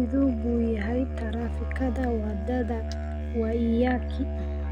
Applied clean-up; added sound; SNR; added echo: none; Musical instrument; 2 dB; none.